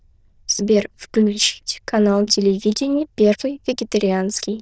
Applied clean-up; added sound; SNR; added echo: neural diffusion model UNIVERSE++.